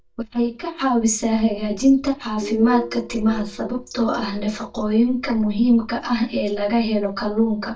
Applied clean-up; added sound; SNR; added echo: neural mask model DeepFilterNet 3.